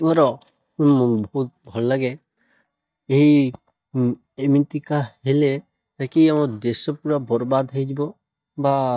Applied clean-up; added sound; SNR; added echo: neural mask model DeepFilterNet 3.